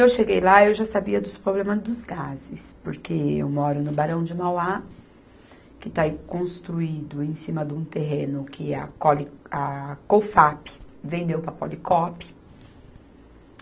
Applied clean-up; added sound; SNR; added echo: none; none; none; none.